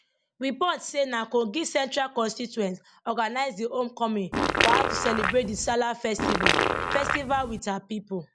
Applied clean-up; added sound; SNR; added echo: none; Fart; -2 dB; none.